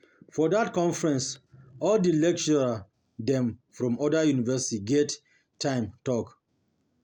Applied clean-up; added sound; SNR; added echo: none; none; none; none.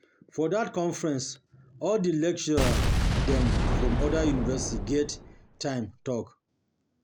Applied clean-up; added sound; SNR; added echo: none; Boom; -3 dB; none.